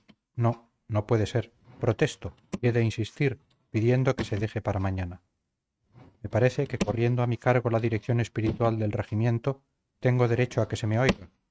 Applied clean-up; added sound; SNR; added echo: neural mask model RNNoise.